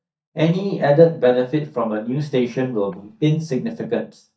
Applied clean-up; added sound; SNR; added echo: neural mask model DeepFilterNet 3.